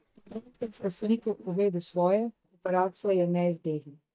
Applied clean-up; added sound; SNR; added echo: neural mask model DeepFilterNet 3.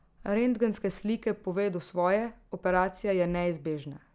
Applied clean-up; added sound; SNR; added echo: none; none; none; none.